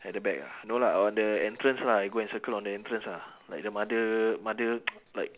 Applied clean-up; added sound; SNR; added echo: none; none; none; none.